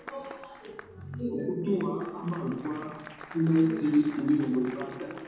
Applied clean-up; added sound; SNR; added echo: none; Applause; 18 dB; reverberation time 1.1 s.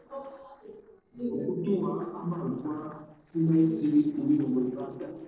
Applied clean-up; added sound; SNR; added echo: neural separator model SepFormer DNS4.